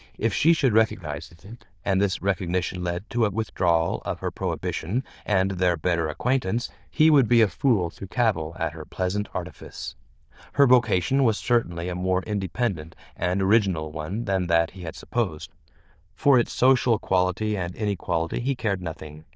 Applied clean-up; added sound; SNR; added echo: neural diffusion model UNIVERSE++.